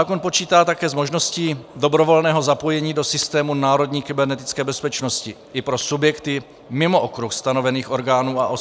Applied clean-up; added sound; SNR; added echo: none; none; none; none.